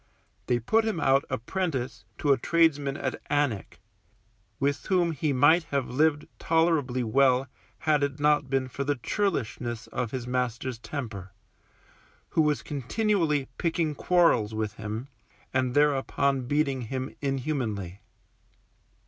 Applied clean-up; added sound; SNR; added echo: none; none; none; none.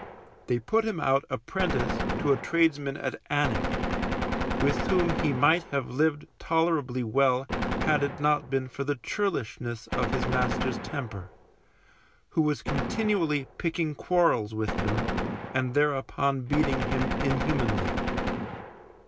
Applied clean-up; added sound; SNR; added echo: none; Gunshot, gunfire; 4 dB; none.